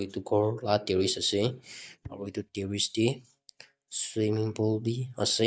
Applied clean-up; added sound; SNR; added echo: neural mask model DeepFilterNet 3.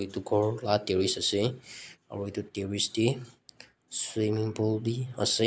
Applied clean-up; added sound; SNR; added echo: none; none; none; none.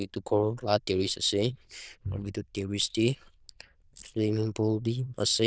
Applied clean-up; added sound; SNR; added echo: neural diffusion model UNIVERSE++.